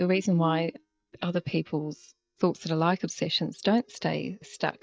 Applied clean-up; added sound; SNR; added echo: neural mask model DeepFilterNet 3.